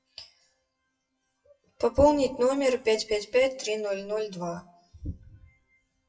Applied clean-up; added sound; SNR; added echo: classical method WPE with log-MMSE.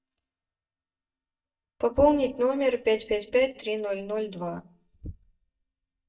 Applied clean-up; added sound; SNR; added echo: neural mask model DeepFilterNet 3.